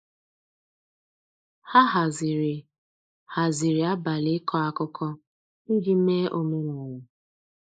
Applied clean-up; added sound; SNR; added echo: neural mask model Resemble Enhance denoiser.